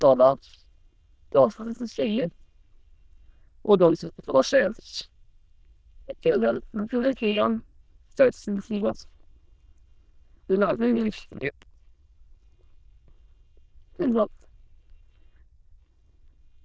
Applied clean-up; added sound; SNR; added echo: neural diffusion model UNIVERSE++.